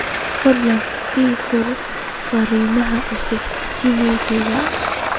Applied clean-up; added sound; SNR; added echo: none; Traffic noise, roadway noise; 4 dB; none.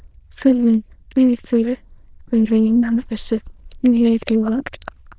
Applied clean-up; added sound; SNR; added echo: neural diffusion model UNIVERSE++.